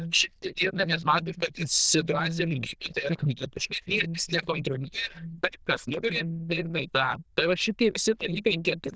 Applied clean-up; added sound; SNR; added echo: neural diffusion model UNIVERSE++.